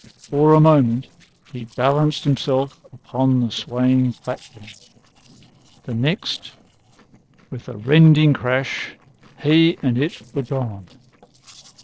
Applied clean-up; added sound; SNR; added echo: neural separator model SepFormer DNS4.